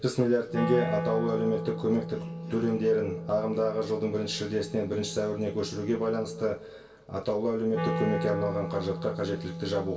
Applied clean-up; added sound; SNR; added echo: none; Wind instrument, woodwind instrument; 7 dB; reverberation time 0.2 s.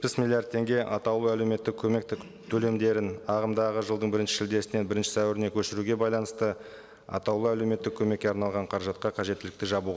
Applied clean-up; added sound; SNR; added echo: none; none; none; none.